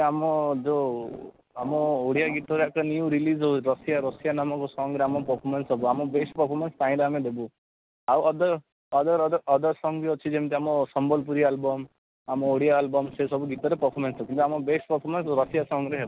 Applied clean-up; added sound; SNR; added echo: none; none; none; none.